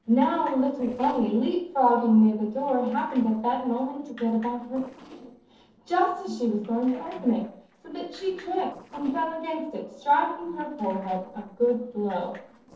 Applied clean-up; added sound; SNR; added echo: neural separator model SepFormer DNS4.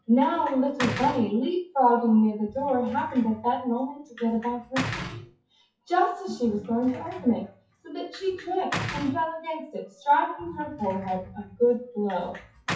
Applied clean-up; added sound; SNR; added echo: classical method WPE with log-MMSE.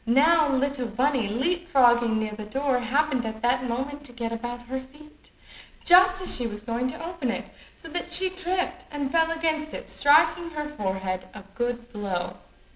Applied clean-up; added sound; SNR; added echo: none; none; none; none.